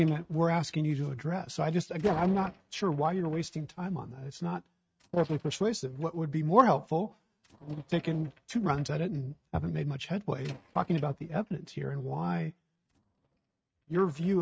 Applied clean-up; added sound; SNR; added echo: neural mask model RNNoise.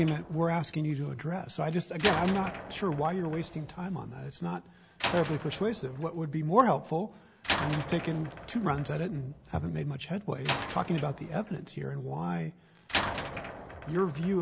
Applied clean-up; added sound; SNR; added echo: none; Slam; 7 dB; none.